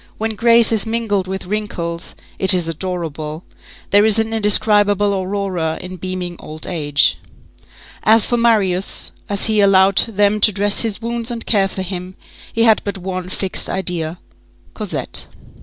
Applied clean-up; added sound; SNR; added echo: none; none; none; none.